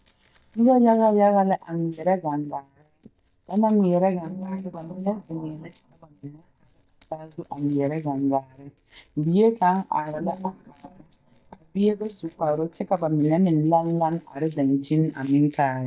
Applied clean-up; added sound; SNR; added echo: neural mask model DeepFilterNet 3.